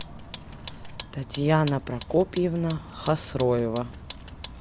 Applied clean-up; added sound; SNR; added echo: none; Vehicle; 12 dB; none.